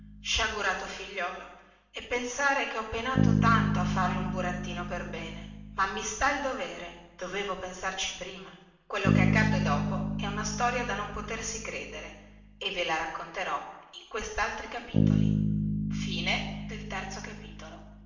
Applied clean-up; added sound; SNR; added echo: none; Bass guitar; -1 dB; reverberation time 0.9 s.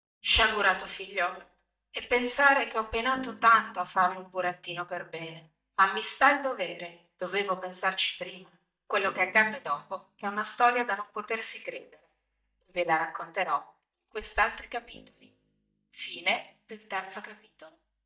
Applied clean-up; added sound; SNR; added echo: neural mask model DeepFilterNet 3.